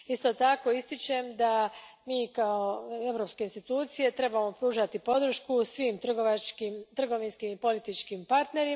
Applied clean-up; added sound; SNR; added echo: none; none; none; none.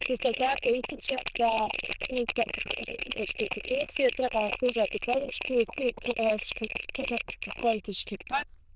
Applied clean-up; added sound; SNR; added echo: neural diffusion model UNIVERSE++.